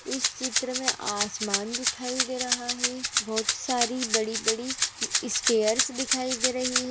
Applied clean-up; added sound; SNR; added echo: none; Rattle (instrument); -2 dB; none.